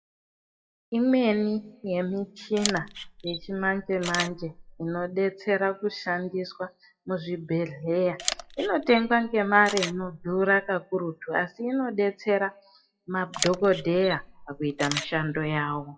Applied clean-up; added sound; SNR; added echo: classical method WPE with log-MMSE.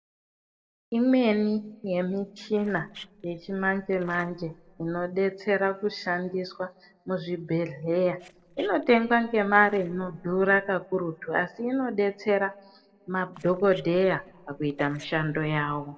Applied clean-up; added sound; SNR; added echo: neural separator model SepFormer DNS4.